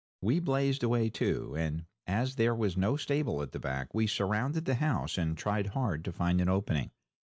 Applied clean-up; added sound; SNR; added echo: none; none; none; none.